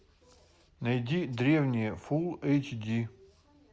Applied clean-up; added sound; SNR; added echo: none; none; none; none.